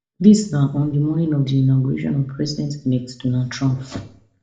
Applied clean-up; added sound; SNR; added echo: none; none; none; reverberation time 0.4 s.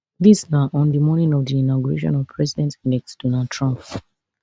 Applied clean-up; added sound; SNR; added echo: none; none; none; none.